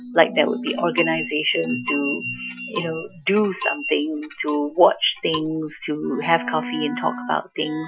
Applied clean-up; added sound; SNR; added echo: classical method Wiener filter.